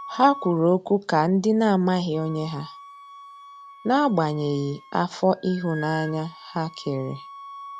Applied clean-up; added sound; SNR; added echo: none; Wind instrument, woodwind instrument; 18 dB; none.